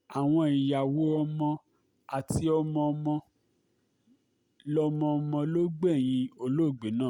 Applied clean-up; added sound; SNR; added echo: none; none; none; none.